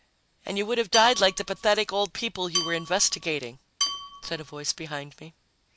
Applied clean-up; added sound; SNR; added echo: none; Dishes, pots, and pans / Glass / Bell; 7 dB; none.